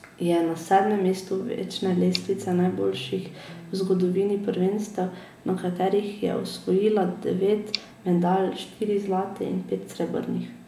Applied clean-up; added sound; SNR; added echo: none; Electric guitar + Tick; 20 dB; none.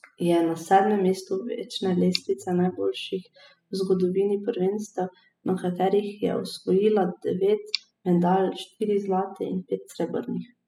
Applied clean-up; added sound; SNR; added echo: classical method spectral subtraction.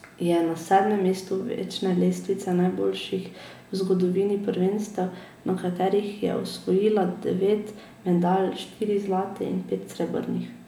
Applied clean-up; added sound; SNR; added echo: none; none; none; none.